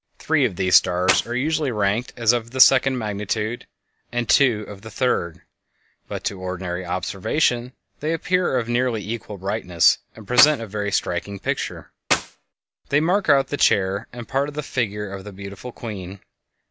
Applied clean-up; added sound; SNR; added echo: none; Clapping; 1 dB; none.